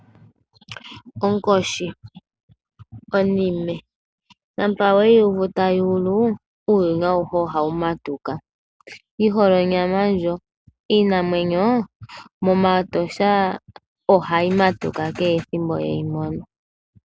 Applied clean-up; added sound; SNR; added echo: none; none; none; none.